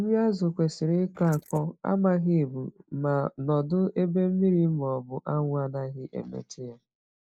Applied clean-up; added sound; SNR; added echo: neural mask model Resemble Enhance denoiser.